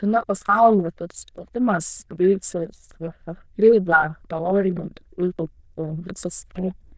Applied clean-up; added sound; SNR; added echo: neural diffusion model UNIVERSE++.